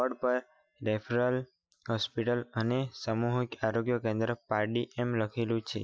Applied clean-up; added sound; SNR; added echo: classical method Wiener filter.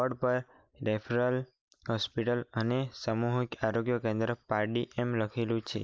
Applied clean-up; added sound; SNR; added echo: neural mask model Resemble Enhance denoiser.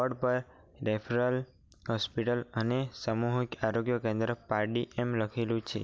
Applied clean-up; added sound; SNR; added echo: none; none; none; none.